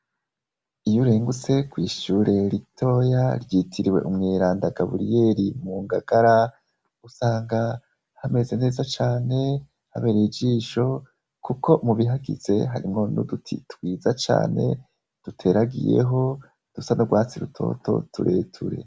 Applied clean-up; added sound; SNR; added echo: none; none; none; none.